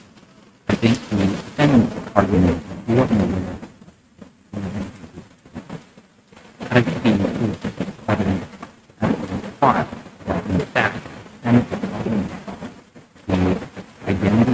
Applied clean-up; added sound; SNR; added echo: neural mask model RNNoise.